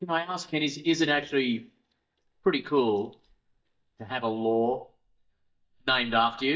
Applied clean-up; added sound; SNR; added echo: neural mask model DeepFilterNet 3.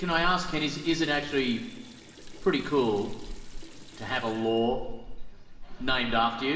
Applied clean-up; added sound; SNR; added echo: none; Sink (filling or washing) / Water tap, faucet; 8 dB; reverberation time 0.8 s.